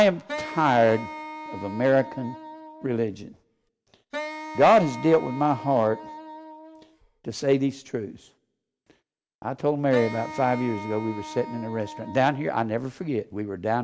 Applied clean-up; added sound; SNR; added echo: none; Wind instrument, woodwind instrument; 12 dB; none.